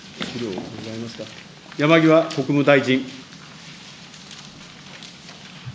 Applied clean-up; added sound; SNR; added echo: none; none; none; none.